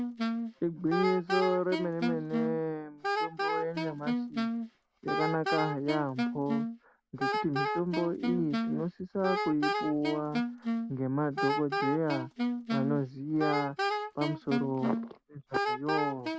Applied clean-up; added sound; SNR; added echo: none; Wind instrument, woodwind instrument; 1 dB; none.